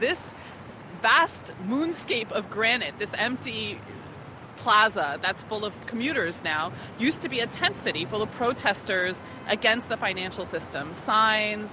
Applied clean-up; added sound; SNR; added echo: none; none; none; none.